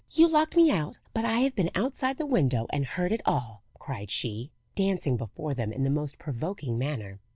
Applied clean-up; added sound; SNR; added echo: none; none; none; none.